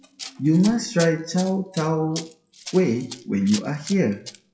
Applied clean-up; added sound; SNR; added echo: classical method WPE with log-MMSE.